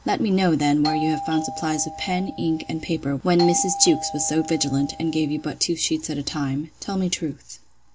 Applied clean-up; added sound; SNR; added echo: none; Doorbell; 9 dB; none.